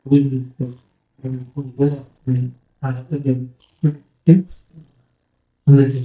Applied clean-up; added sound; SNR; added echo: neural mask model DeepFilterNet 3.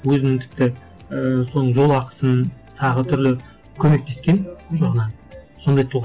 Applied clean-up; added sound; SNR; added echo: none; none; none; none.